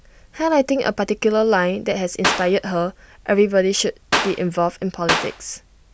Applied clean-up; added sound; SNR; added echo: none; Clapping; 2 dB; none.